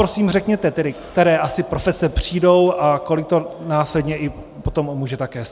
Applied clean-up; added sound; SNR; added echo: none; none; none; none.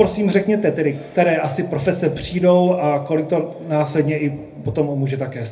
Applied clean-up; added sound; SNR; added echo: none; none; none; reverberation time 0.3 s.